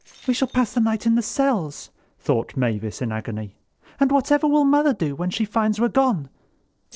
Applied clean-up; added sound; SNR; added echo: neural separator model SepFormer DNS4.